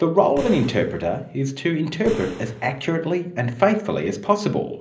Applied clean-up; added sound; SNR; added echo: none; Boom; 15 dB; reverberation time 0.5 s.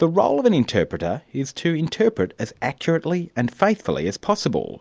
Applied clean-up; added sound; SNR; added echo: none; none; none; none.